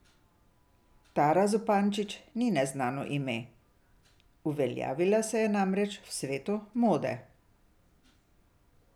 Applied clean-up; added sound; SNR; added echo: none; none; none; none.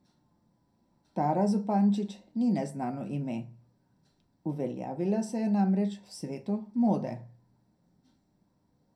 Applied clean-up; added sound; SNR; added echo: none; none; none; reverberation time 0.2 s.